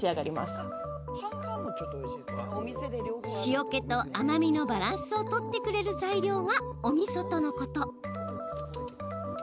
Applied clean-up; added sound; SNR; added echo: none; none; none; none.